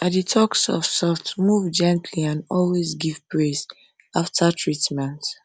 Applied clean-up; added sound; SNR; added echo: none; none; none; none.